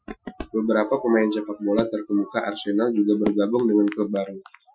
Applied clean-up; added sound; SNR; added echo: classical method Wiener filter.